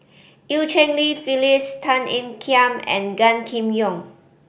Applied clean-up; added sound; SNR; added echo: none; none; none; none.